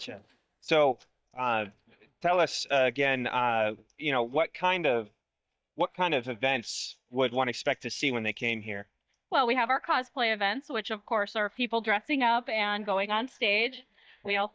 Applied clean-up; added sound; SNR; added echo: neural mask model DeepFilterNet 3.